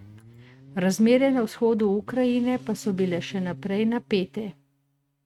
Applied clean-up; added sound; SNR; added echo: neural mask model RNNoise.